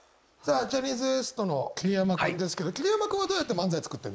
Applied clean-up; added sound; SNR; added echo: neural mask model Resemble Enhance denoiser.